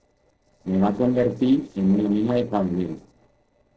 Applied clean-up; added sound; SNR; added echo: neural separator model SepFormer DNS4.